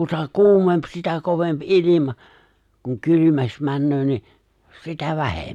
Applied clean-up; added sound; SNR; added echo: none; none; none; none.